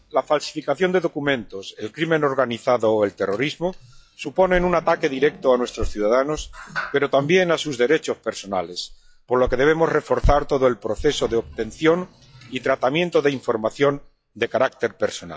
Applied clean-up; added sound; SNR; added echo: classical method log-MMSE.